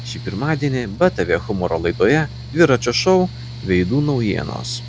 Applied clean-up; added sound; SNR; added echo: none; Mechanical fan; 13 dB; none.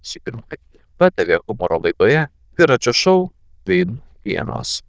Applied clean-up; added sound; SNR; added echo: neural diffusion model UNIVERSE++.